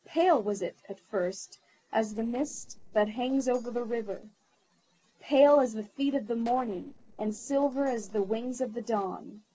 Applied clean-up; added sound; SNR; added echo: neural separator model SepFormer DNS4.